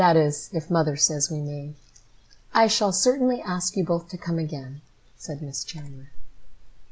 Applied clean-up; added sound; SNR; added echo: none; none; none; none.